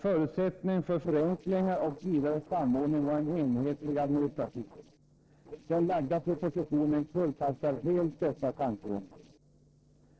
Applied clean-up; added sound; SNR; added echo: neural separator model SepFormer DNS4.